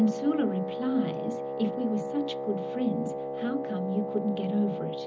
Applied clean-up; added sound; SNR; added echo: none; Wind instrument, woodwind instrument; 4 dB; reverberation time 0.4 s.